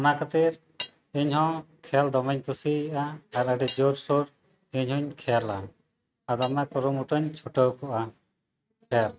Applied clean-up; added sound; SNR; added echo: neural mask model RNNoise.